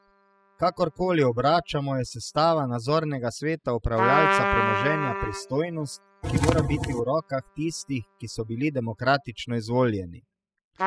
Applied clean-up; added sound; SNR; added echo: classical method spectral subtraction.